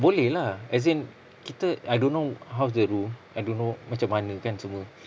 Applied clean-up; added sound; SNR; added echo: none; none; none; none.